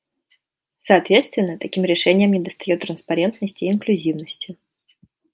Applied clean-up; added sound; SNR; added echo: none; none; none; none.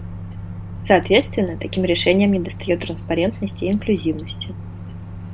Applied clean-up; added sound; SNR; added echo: none; Microwave oven; 10 dB; none.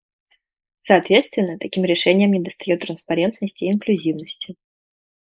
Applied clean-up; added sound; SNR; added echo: neural mask model Resemble Enhance denoiser.